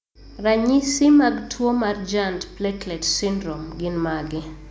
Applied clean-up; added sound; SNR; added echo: none; none; none; none.